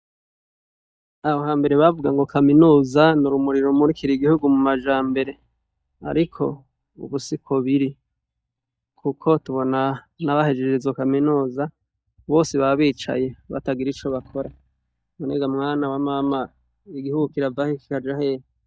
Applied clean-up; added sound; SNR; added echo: neural mask model DeepFilterNet 3.